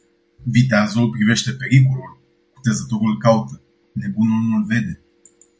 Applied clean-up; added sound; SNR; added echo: none; none; none; none.